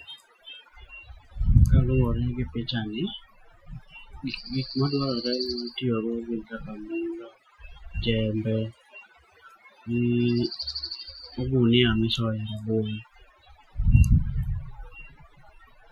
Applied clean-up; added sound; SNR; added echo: classical method Wiener filter.